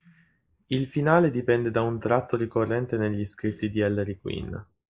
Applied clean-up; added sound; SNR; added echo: neural mask model Resemble Enhance denoiser.